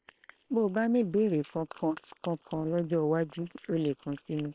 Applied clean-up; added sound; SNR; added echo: neural separator model SepFormer WHAM!.